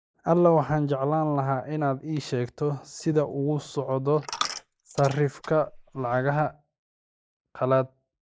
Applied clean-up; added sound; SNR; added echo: neural mask model Resemble Enhance denoiser.